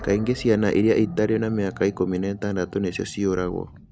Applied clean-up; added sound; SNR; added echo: none; Animal; 16 dB; none.